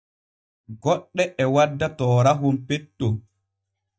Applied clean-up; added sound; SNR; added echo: neural mask model DeepFilterNet 3.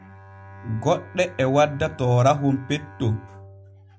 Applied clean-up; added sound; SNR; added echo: none; Bowed string instrument; 19 dB; none.